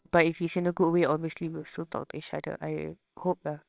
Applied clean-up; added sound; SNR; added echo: neural separator model SepFormer WHAMR!.